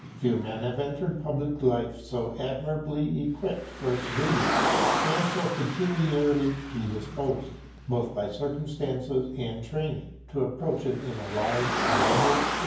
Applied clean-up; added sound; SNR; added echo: none; Car; 3 dB; reverberation time 0.9 s.